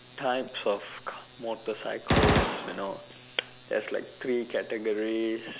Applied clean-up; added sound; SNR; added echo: none; Gunshot, gunfire; -2 dB; none.